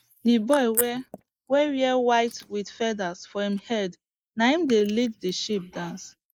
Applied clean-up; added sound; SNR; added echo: neural mask model Resemble Enhance denoiser.